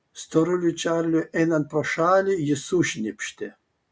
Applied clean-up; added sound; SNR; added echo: none; none; none; none.